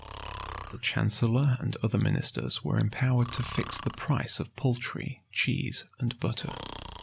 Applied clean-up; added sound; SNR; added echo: none; Breathing; 15 dB; none.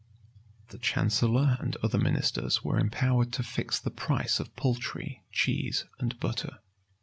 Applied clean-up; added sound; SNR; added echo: none; none; none; none.